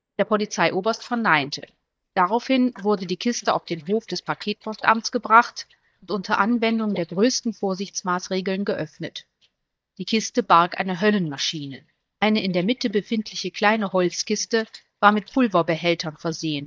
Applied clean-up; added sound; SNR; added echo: neural mask model DeepFilterNet 3.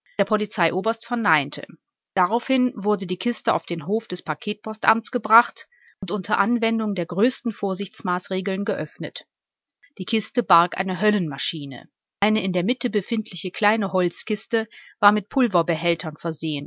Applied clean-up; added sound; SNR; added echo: none; none; none; none.